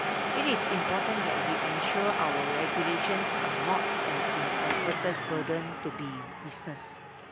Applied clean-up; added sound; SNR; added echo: none; Domestic sounds, home sounds; -3 dB; none.